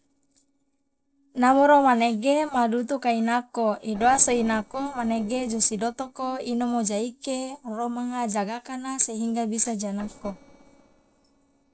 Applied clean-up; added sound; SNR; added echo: neural separator model SepFormer DNS4.